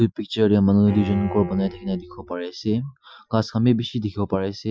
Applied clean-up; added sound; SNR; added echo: classical method Wiener filter.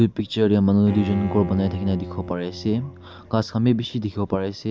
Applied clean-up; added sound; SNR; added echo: none; Bowed string instrument; 14 dB; none.